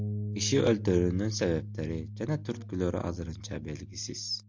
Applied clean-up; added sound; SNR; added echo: none; Bass guitar; 8 dB; none.